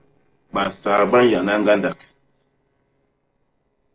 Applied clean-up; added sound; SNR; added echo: neural separator model SepFormer DNS4.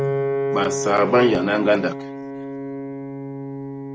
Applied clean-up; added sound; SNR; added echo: none; Piano; 4 dB; none.